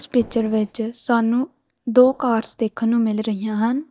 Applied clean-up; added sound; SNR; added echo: neural mask model DeepFilterNet 3.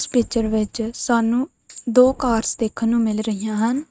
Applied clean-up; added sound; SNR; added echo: neural mask model RNNoise.